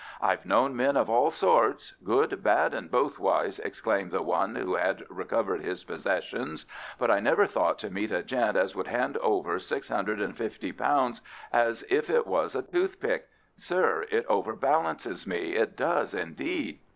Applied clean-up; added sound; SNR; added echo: none; none; none; none.